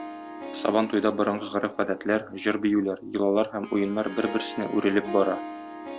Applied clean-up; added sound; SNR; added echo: none; Harp; 12 dB; none.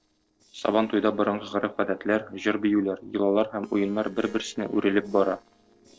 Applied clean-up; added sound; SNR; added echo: neural separator model SepFormer DNS4.